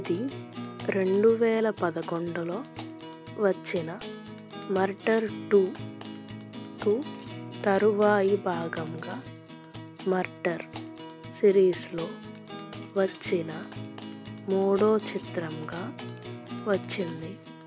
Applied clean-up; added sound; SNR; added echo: none; Acoustic guitar; 11 dB; none.